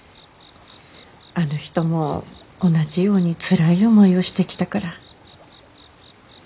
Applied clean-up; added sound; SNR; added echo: none; none; none; none.